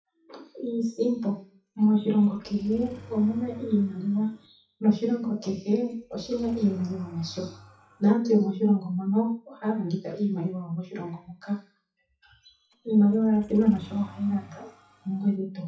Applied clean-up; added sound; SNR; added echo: classical method WPE with log-MMSE.